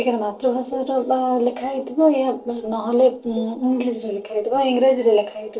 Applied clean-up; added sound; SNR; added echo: neural separator model SepFormer DNS4.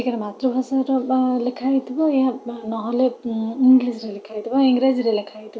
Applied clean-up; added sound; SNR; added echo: none; none; none; none.